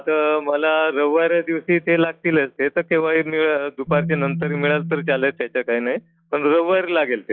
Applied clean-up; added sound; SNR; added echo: classical method log-MMSE.